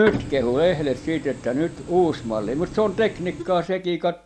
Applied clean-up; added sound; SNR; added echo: none; Printer; 12 dB; none.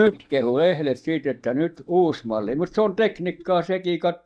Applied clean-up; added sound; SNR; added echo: neural mask model DeepFilterNet 3.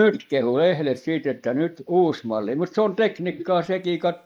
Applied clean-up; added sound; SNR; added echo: neural mask model Resemble Enhance denoiser.